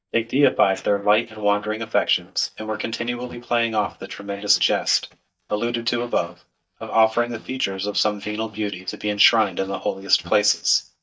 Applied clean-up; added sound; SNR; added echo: neural mask model DeepFilterNet 3.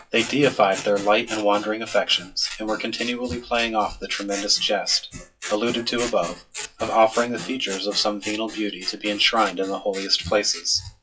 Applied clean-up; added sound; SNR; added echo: classical method WPE with log-MMSE.